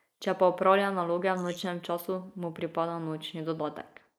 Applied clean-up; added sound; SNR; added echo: neural mask model Resemble Enhance denoiser.